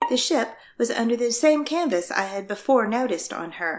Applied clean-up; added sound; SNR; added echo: neural mask model Resemble Enhance denoiser.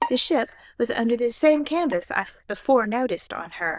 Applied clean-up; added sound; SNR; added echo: neural diffusion model UNIVERSE++.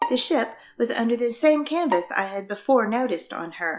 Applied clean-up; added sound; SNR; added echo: classical method log-MMSE.